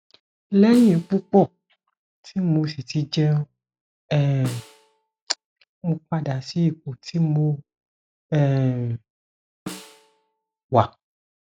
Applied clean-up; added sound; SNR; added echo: classical method log-MMSE.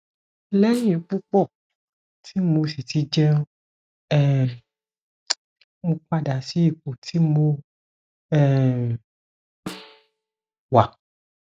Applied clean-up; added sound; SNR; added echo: neural mask model DeepFilterNet 3.